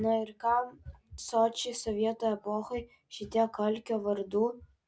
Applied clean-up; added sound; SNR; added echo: none; none; none; none.